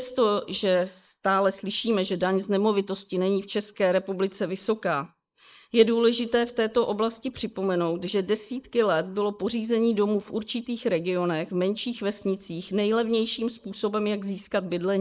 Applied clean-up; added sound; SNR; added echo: neural mask model Resemble Enhance denoiser.